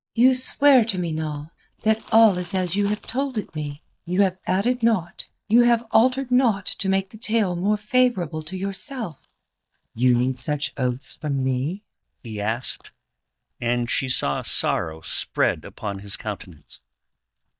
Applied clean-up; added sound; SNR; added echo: neural mask model DeepFilterNet 3.